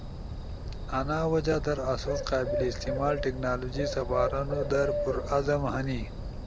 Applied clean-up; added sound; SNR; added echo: none; Bird; 3 dB; none.